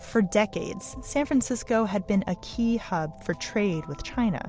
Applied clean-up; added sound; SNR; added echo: none; none; none; none.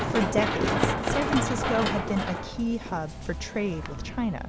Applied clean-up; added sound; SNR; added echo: none; Run; -1 dB; none.